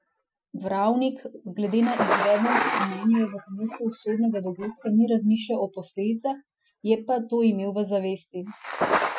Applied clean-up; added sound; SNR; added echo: classical method Wiener filter.